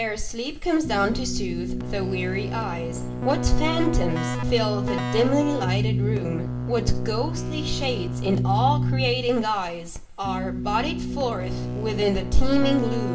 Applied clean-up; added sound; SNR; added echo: none; Keyboard (musical); 3 dB; reverberation time 0.4 s.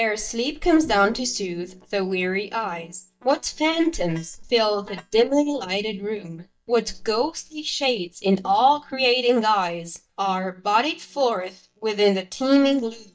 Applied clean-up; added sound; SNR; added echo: neural mask model DeepFilterNet 3.